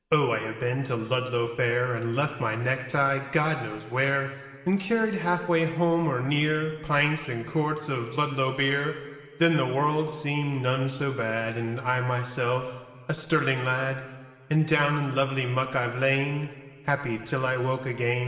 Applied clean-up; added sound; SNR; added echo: none; none; none; reverberation time 1.7 s.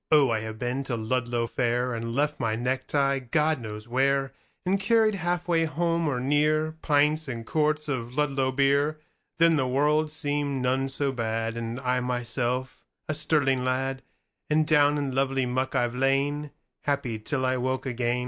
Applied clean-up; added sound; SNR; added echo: none; none; none; none.